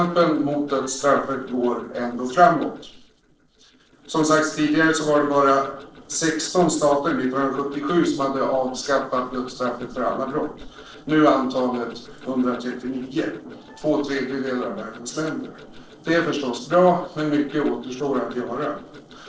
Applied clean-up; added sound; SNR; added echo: neural separator model SepFormer DNS4.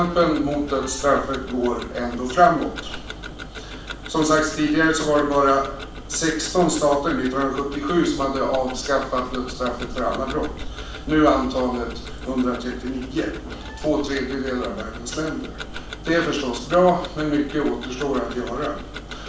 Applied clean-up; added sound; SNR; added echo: none; Tick-tock; 12 dB; reverberation time 0.4 s.